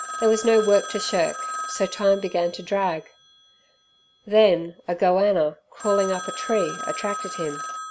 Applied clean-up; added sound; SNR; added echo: none; Telephone; 11 dB; none.